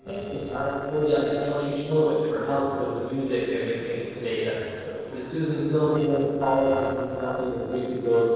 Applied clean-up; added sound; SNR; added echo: neural separator model SepFormer DNS4.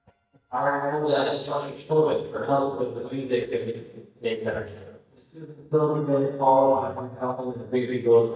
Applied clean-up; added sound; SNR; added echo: neural mask model DeepFilterNet 3.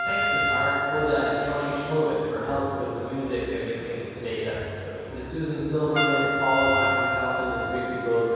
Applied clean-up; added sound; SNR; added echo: none; Trumpet; 2 dB; reverberation time 2.2 s.